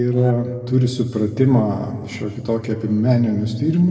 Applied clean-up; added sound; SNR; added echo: neural separator model SepFormer DNS4.